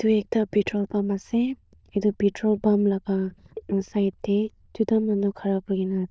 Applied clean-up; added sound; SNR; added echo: neural diffusion model UNIVERSE++.